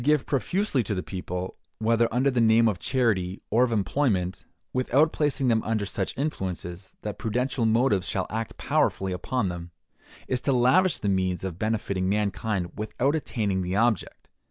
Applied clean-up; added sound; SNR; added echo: none; none; none; none.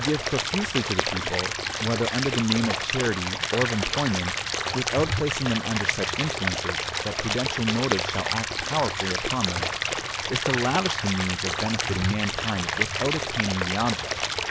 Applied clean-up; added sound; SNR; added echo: none; Stream / Liquid; 0 dB; none.